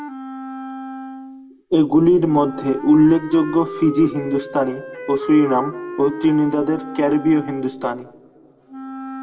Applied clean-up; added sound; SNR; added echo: none; Wind instrument, woodwind instrument; 12 dB; reverberation time 1.4 s.